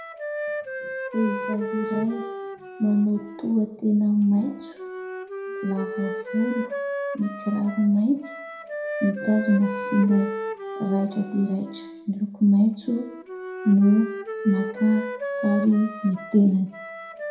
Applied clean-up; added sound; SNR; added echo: none; Wind instrument, woodwind instrument; 9 dB; reverberation time 0.6 s.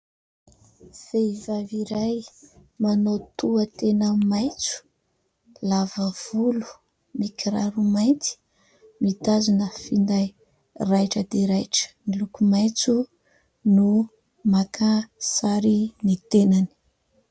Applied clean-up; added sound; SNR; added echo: none; none; none; none.